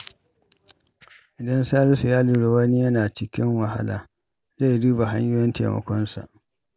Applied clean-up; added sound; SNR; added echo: none; none; none; none.